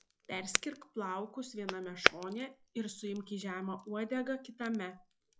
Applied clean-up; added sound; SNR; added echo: classical method log-MMSE.